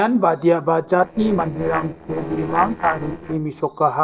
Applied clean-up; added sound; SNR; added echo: neural separator model SepFormer DNS4.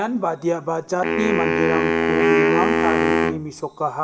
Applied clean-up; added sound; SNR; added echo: none; Wind instrument, woodwind instrument; -3 dB; reverberation time 2.3 s.